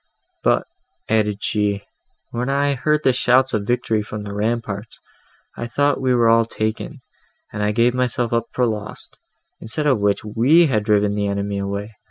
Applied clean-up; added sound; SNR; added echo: none; none; none; none.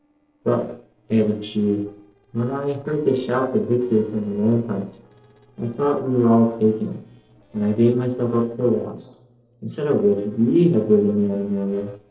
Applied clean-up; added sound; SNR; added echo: neural separator model SepFormer DNS4.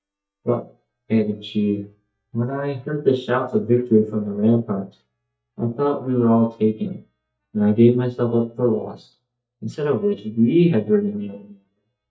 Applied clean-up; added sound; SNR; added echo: neural mask model DeepFilterNet 3.